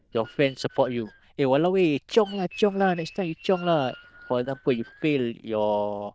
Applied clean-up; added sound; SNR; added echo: neural diffusion model UNIVERSE++.